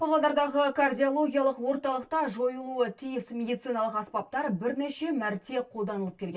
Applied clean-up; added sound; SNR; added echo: none; none; none; reverberation time 0.1 s.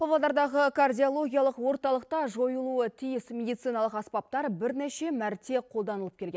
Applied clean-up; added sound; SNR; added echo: none; none; none; none.